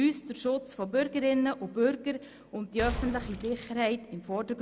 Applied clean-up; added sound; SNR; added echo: none; Gunshot, gunfire; 9 dB; none.